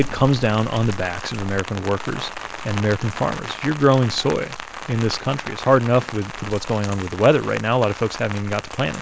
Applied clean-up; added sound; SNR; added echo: none; Rain; 11 dB; none.